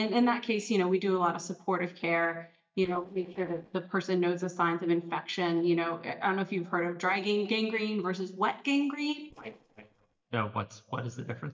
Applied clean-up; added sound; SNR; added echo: neural mask model DeepFilterNet 3.